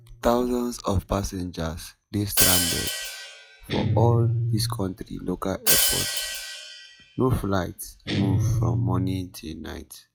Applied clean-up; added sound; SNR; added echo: classical method log-MMSE.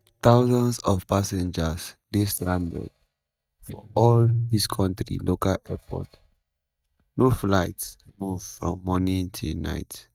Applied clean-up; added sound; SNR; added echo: neural mask model DeepFilterNet 3.